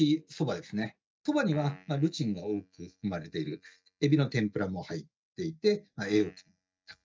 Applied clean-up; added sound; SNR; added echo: neural mask model DeepFilterNet 3.